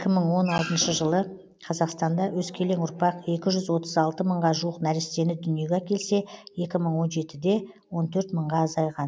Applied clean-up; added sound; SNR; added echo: none; none; none; none.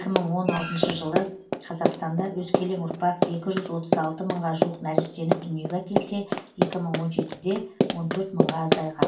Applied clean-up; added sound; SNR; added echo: none; Run; -1 dB; reverberation time 0.3 s.